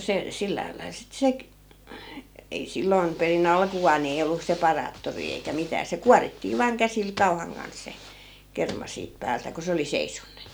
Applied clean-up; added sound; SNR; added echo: none; none; none; none.